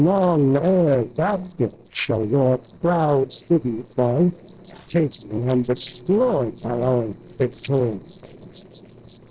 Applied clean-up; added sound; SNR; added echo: neural separator model SepFormer DNS4.